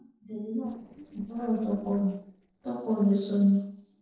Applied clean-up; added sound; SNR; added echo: neural separator model SepFormer DNS4.